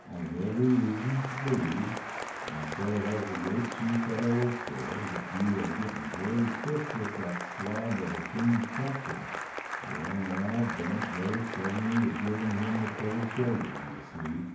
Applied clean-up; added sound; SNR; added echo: none; Applause; 7 dB; reverberation time 0.9 s.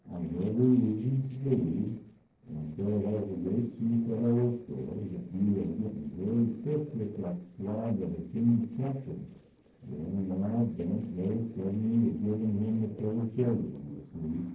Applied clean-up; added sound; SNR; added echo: neural separator model SepFormer DNS4.